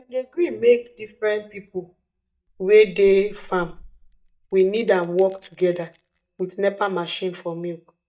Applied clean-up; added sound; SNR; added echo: neural mask model DeepFilterNet 3.